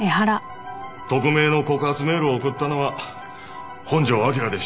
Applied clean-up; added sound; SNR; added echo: none; none; none; none.